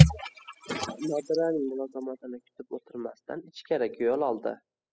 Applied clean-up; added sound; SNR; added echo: classical method spectral subtraction.